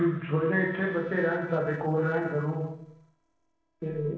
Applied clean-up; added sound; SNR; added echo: neural separator model SepFormer DNS4.